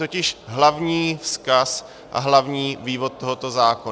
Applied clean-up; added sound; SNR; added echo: none; none; none; none.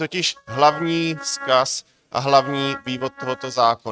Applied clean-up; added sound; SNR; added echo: neural mask model RNNoise.